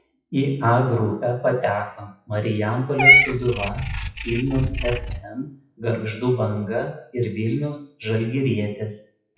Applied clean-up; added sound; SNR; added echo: classical method WPE with log-MMSE.